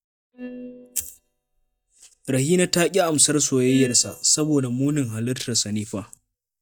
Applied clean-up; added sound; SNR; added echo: neural mask model DeepFilterNet 3.